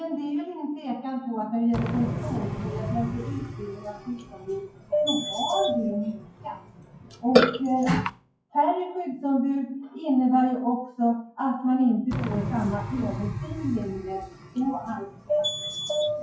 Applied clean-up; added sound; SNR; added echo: classical method WPE with log-MMSE.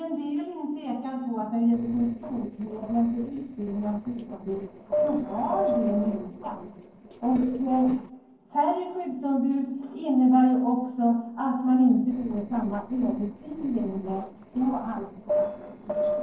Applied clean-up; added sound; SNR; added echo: neural separator model SepFormer DNS4.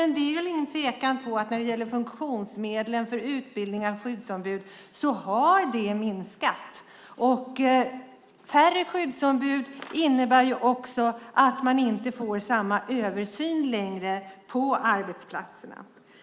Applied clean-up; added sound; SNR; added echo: none; none; none; none.